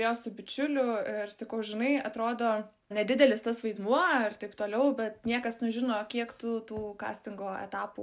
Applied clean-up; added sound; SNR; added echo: none; none; none; none.